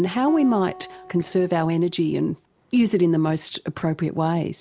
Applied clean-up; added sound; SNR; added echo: none; Acoustic guitar; 19 dB; none.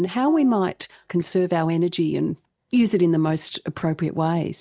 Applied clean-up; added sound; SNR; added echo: neural mask model DeepFilterNet 3.